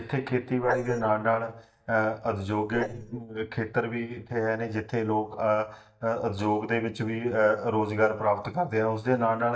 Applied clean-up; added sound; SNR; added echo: neural mask model DeepFilterNet 3.